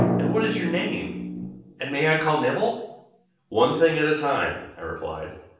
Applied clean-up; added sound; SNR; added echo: none; Drum; 6 dB; reverberation time 0.7 s.